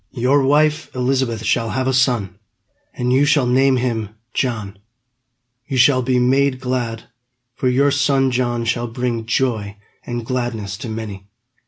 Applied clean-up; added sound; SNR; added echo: none; none; none; none.